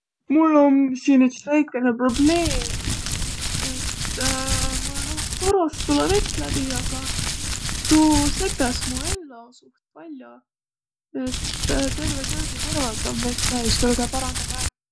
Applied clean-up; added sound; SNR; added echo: none; Crumpling, crinkling; 1 dB; none.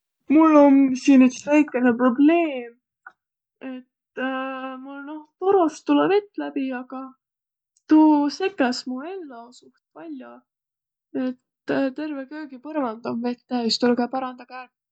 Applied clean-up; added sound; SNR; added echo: none; none; none; none.